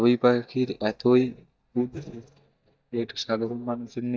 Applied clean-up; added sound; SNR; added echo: neural mask model DeepFilterNet 3.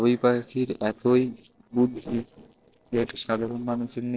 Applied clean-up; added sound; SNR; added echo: neural separator model SepFormer DNS4.